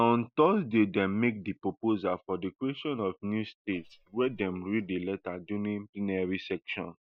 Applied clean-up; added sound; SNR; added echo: neural mask model DeepFilterNet 3.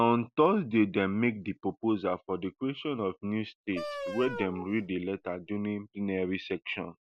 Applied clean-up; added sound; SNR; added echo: none; Wind instrument, woodwind instrument; 10 dB; none.